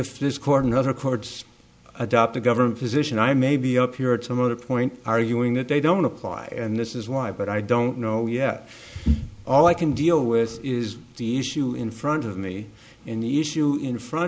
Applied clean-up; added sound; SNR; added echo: none; none; none; none.